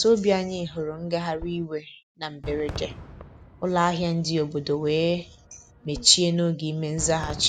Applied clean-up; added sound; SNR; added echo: none; Fireworks; 16 dB; none.